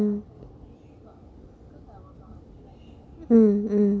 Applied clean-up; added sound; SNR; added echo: none; none; none; none.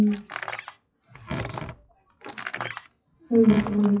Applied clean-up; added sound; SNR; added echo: classical method WPE with log-MMSE.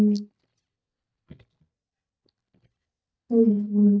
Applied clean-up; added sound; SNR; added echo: neural mask model DeepFilterNet 3.